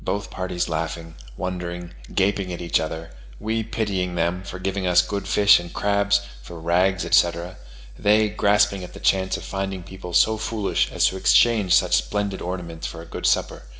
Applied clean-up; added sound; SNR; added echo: none; none; none; reverberation time 0.9 s.